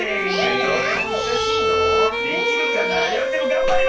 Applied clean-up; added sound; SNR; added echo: none; Bowed string instrument; -3 dB; reverberation time 0.2 s.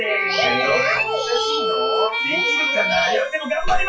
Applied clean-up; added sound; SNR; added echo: classical method WPE with log-MMSE.